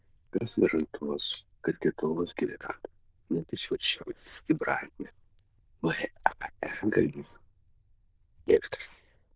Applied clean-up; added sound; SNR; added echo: neural diffusion model UNIVERSE++.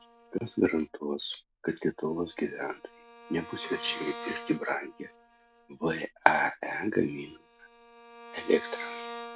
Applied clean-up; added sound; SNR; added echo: none; Bowed string instrument; 15 dB; none.